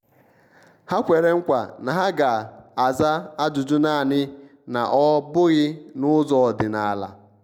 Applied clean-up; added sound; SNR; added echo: none; none; none; none.